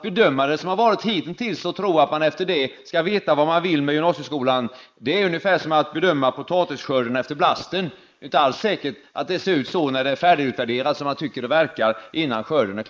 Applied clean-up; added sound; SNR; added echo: neural mask model Resemble Enhance denoiser.